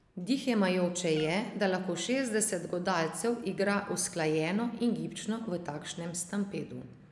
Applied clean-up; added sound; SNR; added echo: none; Meow; 19 dB; none.